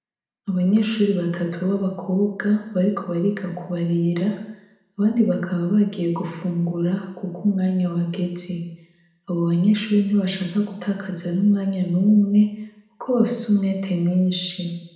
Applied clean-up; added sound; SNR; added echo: none; none; none; reverberation time 0.8 s.